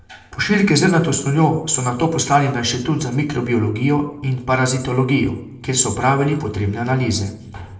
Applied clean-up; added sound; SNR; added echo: none; none; none; reverberation time 0.5 s.